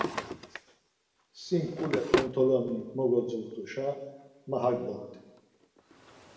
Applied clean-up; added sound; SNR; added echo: none; Drawer open or close; 6 dB; reverberation time 1.0 s.